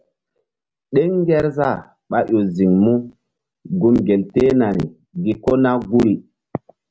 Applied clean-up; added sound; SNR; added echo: none; none; none; none.